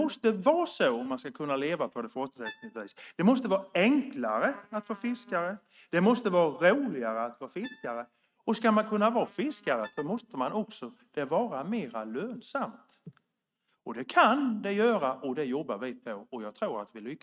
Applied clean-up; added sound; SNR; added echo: neural mask model RNNoise.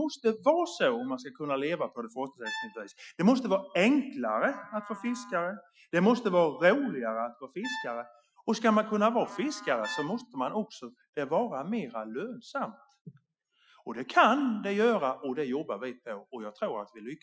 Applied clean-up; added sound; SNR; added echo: classical method Wiener filter.